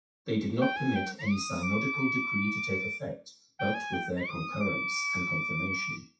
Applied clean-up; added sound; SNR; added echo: classical method WPE with log-MMSE.